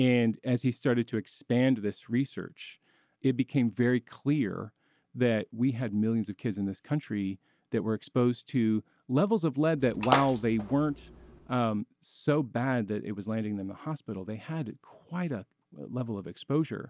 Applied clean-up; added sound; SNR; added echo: none; Splash, splatter; 5 dB; none.